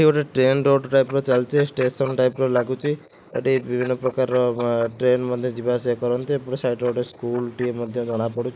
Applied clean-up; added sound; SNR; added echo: neural mask model Resemble Enhance denoiser.